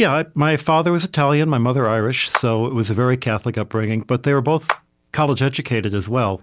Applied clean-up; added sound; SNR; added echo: none; Clapping; 12 dB; none.